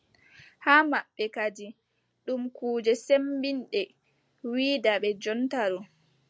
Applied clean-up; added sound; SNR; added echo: none; none; none; none.